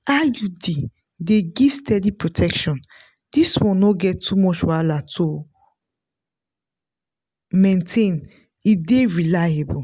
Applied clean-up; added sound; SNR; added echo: none; none; none; none.